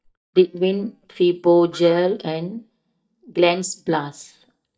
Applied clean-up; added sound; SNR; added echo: neural mask model DeepFilterNet 3.